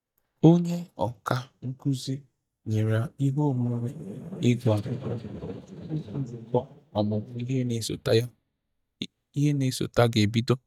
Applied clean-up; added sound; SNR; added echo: neural mask model DeepFilterNet 3.